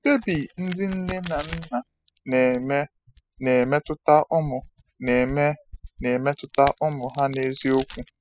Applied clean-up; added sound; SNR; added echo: classical method spectral subtraction.